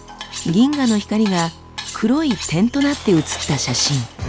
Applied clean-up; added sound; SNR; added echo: none; Cutlery, silverware; 14 dB; none.